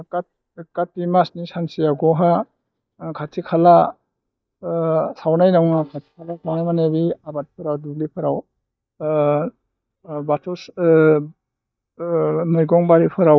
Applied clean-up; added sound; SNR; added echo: neural mask model DeepFilterNet 3.